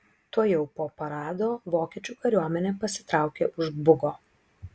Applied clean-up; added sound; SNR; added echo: none; none; none; none.